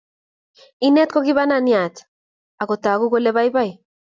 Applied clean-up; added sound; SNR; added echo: none; none; none; none.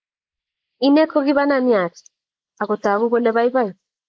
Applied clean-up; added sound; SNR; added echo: neural mask model Resemble Enhance denoiser.